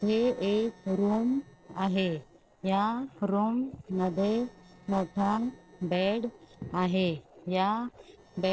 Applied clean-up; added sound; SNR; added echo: neural separator model SepFormer DNS4.